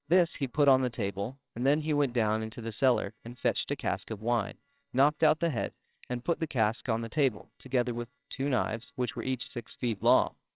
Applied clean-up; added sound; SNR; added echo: neural separator model SepFormer WHAMR!.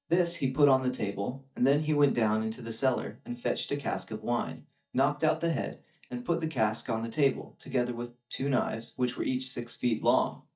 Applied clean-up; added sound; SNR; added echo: neural mask model DeepFilterNet 3.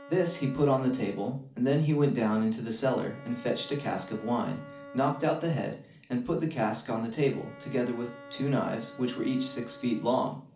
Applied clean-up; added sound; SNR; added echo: none; Bowed string instrument; 19 dB; reverberation time 0.4 s.